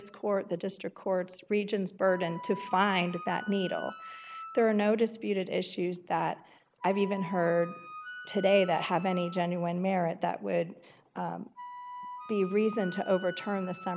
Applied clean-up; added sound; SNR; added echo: none; Wind instrument, woodwind instrument; 16 dB; none.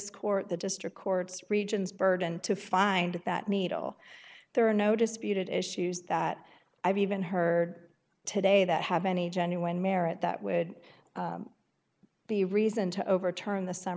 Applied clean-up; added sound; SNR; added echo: none; none; none; none.